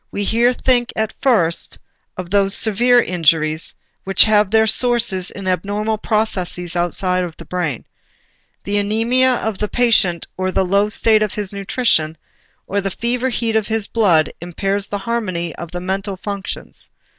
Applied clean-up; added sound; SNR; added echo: none; none; none; none.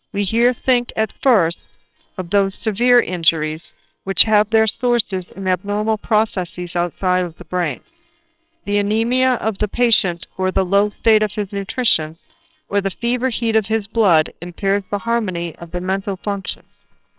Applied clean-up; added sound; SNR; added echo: neural separator model SepFormer WHAMR!.